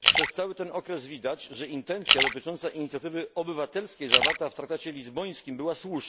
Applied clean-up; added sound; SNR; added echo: none; Splash, splatter; -3 dB; none.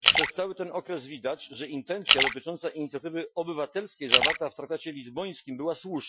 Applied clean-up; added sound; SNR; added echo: classical method Wiener filter.